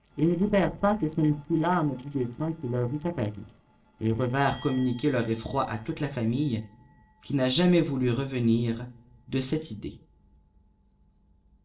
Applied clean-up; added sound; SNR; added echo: neural separator model SepFormer DNS4.